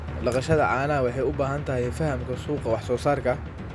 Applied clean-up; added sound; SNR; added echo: none; Drum; 9 dB; none.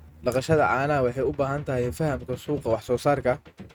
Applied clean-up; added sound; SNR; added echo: neural mask model RNNoise.